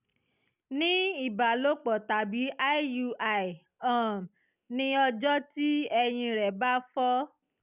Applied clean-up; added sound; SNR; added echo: none; none; none; none.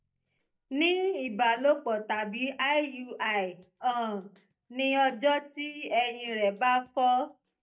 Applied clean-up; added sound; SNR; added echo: neural mask model DeepFilterNet 3.